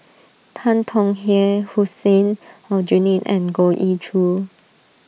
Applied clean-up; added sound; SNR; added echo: none; none; none; none.